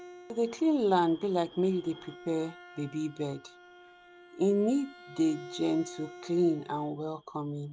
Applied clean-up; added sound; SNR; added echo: none; Bowed string instrument; 19 dB; none.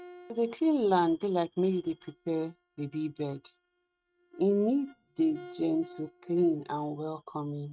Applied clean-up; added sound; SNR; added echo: neural mask model RNNoise.